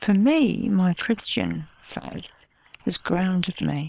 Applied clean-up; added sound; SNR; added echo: neural separator model SepFormer WHAM!.